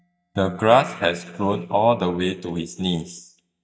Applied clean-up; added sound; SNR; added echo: neural mask model DeepFilterNet 3.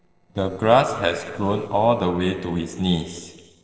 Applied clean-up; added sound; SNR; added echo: neural separator model SepFormer DNS4.